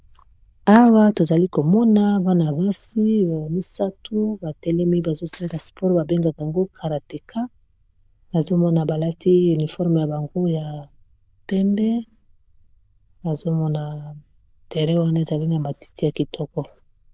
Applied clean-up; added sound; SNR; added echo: neural diffusion model UNIVERSE++.